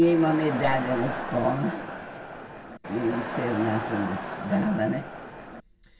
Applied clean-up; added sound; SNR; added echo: none; Crowd; 7 dB; reverberation time 0.1 s.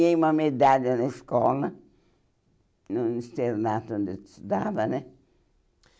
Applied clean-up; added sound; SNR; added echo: none; none; none; none.